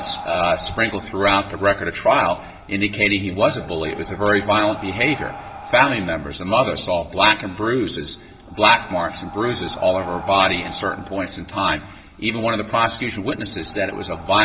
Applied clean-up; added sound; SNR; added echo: none; Breathing; 17 dB; reverberation time 2.9 s.